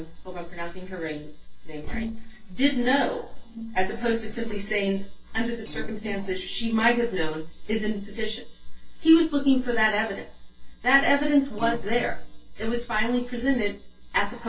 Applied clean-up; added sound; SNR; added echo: neural separator model SepFormer DNS4.